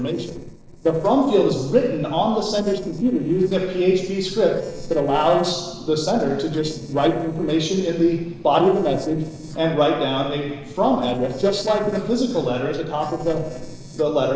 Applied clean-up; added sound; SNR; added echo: neural separator model SepFormer DNS4.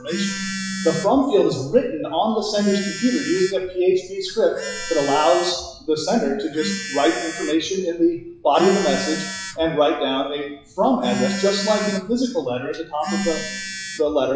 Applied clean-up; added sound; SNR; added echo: classical method WPE with log-MMSE.